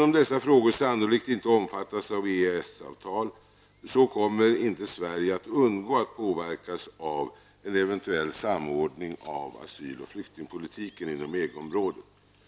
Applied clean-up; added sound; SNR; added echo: none; none; none; none.